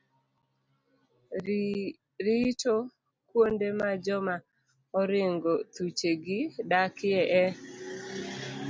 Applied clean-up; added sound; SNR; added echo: none; none; none; none.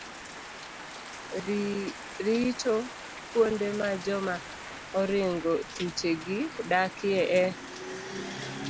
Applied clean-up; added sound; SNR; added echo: none; Rain; 12 dB; none.